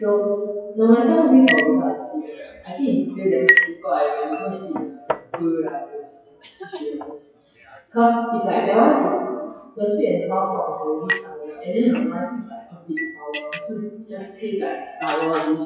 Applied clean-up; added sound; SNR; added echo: classical method WPE with log-MMSE.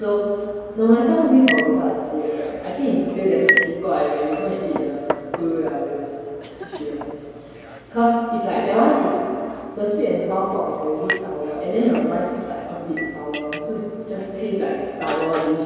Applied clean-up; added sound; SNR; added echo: none; Chink, clink; 9 dB; reverberation time 2.2 s.